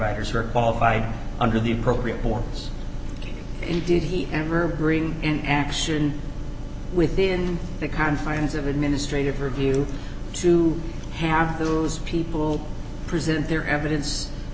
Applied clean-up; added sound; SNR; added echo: none; none; none; none.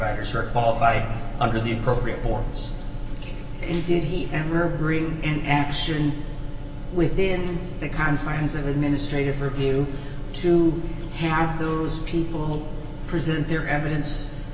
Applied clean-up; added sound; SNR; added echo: none; none; none; reverberation time 2.5 s.